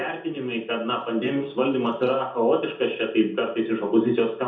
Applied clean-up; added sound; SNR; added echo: none; none; none; reverberation time 0.5 s.